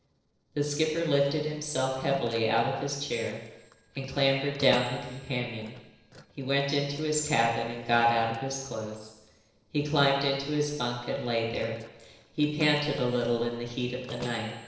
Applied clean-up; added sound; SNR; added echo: neural separator model SepFormer DNS4.